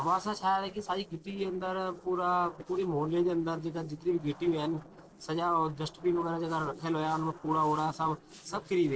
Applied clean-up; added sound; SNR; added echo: neural separator model SepFormer DNS4.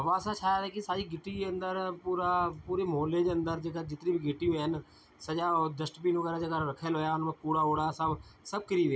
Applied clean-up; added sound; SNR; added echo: none; none; none; none.